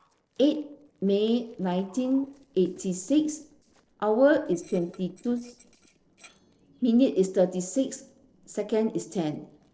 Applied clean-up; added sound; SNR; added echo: neural separator model SepFormer DNS4.